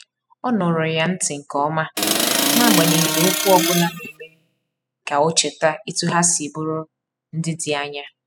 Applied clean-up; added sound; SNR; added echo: classical method spectral subtraction.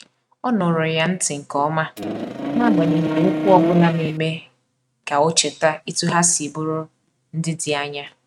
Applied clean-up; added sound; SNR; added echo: neural mask model RNNoise.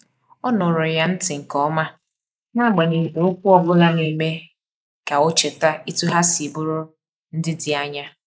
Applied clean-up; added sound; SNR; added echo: neural mask model Resemble Enhance denoiser.